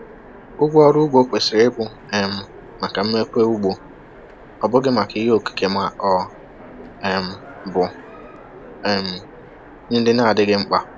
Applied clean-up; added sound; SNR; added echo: none; Train; 20 dB; none.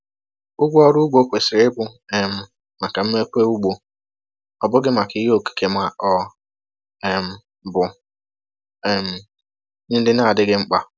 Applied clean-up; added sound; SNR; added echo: none; none; none; none.